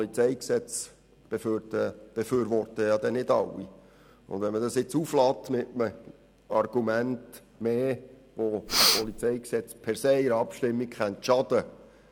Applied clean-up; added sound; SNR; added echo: none; Breathing; -2 dB; none.